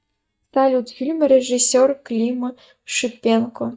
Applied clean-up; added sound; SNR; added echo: neural mask model DeepFilterNet 3.